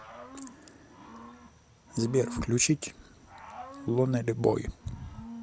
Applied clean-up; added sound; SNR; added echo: none; Cricket / Growling; 14 dB; none.